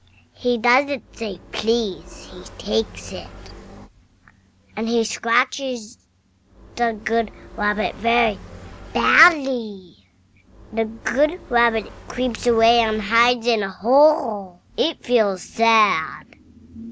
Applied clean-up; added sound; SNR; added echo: none; Motorcycle; 18 dB; none.